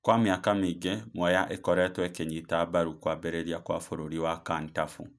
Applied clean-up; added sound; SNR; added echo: none; none; none; none.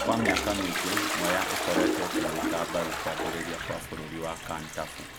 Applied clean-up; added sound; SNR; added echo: none; Toilet flush; -2 dB; none.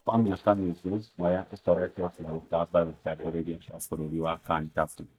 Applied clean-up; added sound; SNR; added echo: neural mask model DeepFilterNet 3.